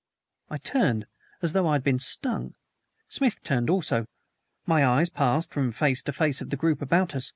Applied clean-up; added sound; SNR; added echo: none; none; none; none.